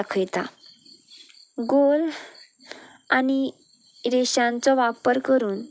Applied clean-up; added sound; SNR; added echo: none; none; none; none.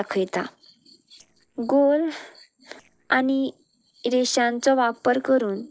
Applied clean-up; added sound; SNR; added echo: neural separator model SepFormer DNS4.